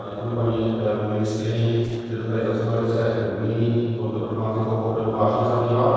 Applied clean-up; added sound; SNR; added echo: neural separator model SepFormer DNS4.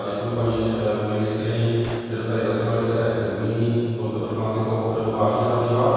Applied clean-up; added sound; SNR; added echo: none; Gunshot, gunfire; 20 dB; reverberation time 2.2 s.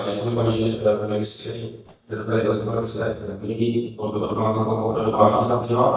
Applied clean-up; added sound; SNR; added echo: neural mask model DeepFilterNet 3.